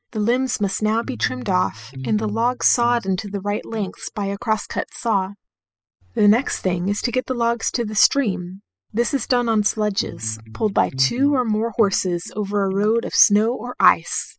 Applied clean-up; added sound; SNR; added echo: classical method spectral subtraction.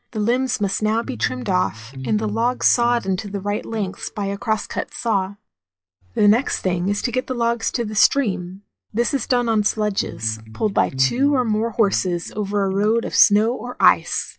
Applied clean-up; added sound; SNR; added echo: classical method log-MMSE.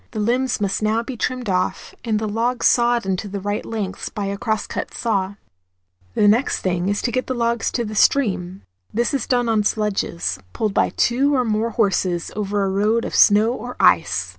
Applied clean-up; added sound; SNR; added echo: none; none; none; none.